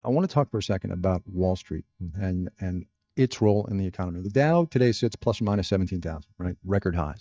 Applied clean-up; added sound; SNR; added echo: neural mask model DeepFilterNet 3.